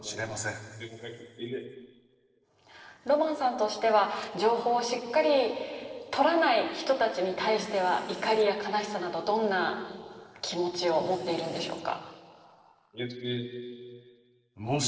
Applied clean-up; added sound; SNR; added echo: neural separator model SepFormer DNS4.